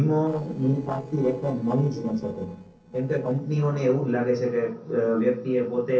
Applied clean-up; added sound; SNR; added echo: neural separator model SepFormer DNS4.